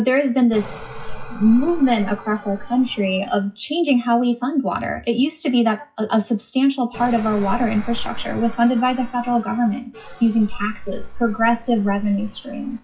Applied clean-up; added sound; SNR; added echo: classical method WPE with log-MMSE.